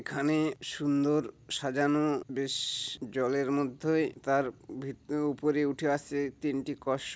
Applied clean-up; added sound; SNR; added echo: none; none; none; none.